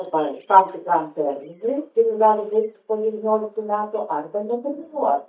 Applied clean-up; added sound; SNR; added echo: neural mask model DeepFilterNet 3.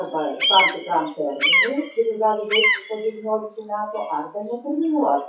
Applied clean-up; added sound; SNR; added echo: classical method WPE with log-MMSE.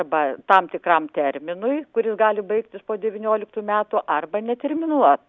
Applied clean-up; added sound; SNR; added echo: none; none; none; none.